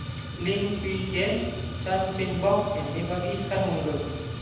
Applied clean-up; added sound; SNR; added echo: none; Fire; 4 dB; reverberation time 1.1 s.